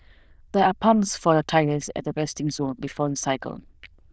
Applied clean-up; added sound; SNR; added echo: neural diffusion model UNIVERSE++.